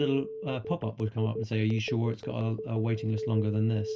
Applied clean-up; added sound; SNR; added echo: none; Telephone; 8 dB; reverberation time 0.2 s.